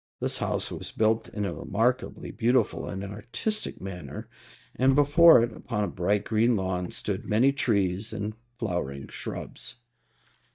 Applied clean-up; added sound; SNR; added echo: neural mask model DeepFilterNet 3.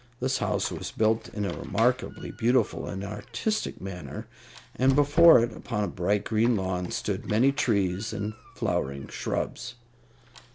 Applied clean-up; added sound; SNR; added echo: none; Squeak; 16 dB; none.